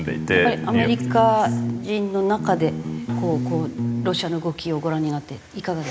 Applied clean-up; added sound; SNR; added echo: none; Bass guitar; 3 dB; none.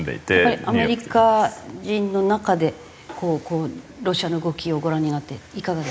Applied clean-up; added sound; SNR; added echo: none; none; none; none.